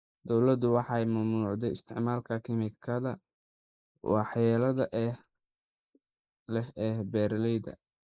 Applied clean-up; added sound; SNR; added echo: neural mask model Resemble Enhance denoiser.